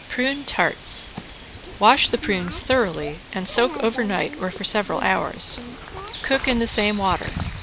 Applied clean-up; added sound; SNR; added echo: none; Bird vocalization, bird call, bird song; 11 dB; none.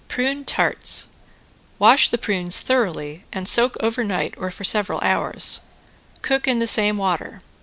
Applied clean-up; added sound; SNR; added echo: none; none; none; none.